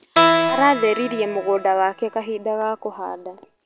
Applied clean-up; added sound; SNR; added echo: none; Keyboard (musical); 2 dB; none.